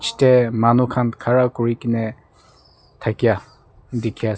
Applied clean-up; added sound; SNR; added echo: none; none; none; none.